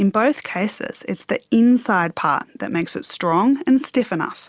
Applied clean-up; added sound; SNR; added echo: none; none; none; none.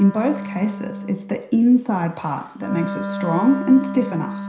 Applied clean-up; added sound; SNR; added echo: none; Wind instrument, woodwind instrument; 9 dB; reverberation time 0.5 s.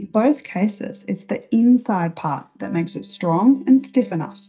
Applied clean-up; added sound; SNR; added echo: neural mask model DeepFilterNet 3.